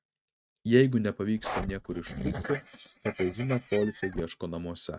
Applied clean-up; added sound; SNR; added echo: neural mask model RNNoise.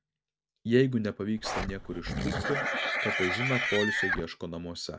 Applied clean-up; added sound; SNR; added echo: none; Livestock, farm animals, working animals; -1 dB; none.